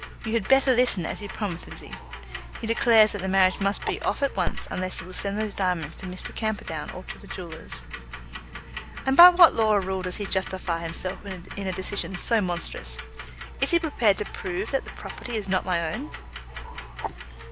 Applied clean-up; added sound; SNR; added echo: none; Tick-tock; 8 dB; none.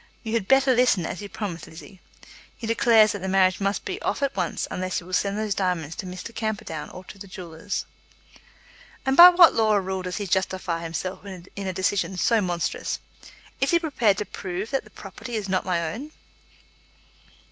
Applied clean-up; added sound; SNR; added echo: none; none; none; none.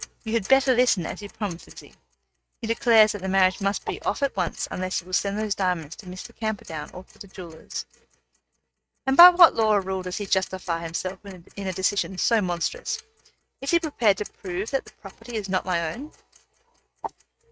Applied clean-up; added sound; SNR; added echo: neural mask model RNNoise.